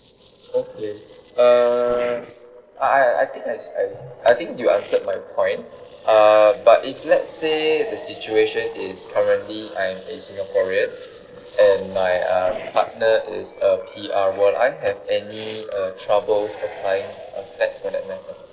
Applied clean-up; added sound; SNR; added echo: neural separator model SepFormer DNS4.